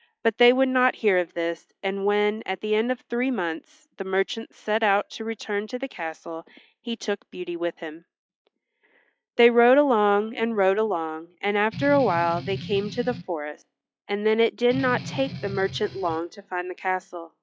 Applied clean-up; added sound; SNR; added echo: classical method log-MMSE.